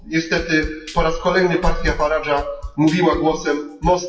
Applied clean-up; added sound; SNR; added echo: classical method WPE with log-MMSE.